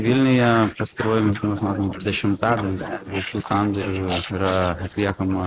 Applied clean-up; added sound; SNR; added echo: neural mask model Resemble Enhance denoiser.